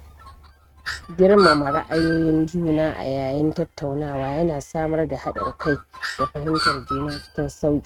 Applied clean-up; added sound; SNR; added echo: neural mask model RNNoise.